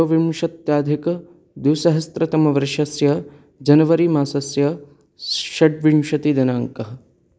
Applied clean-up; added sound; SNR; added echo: none; none; none; none.